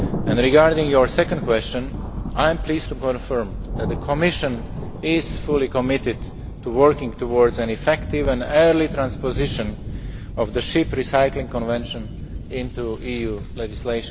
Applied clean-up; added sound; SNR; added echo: none; Thunder; 8 dB; none.